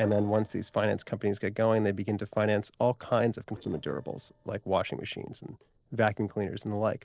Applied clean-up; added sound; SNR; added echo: neural separator model SepFormer DNS4.